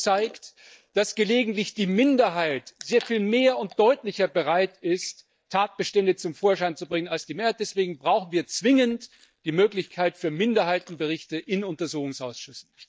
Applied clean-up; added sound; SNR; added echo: neural mask model DeepFilterNet 3.